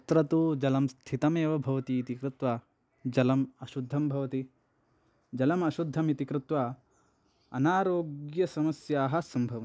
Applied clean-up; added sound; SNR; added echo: none; none; none; none.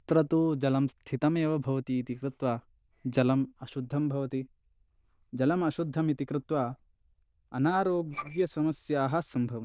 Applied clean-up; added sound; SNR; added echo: neural diffusion model UNIVERSE++.